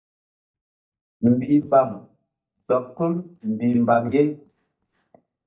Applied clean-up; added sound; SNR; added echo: neural mask model DeepFilterNet 3.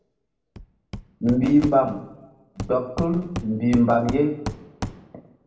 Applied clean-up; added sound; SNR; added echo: none; Hammer; 12 dB; reverberation time 0.7 s.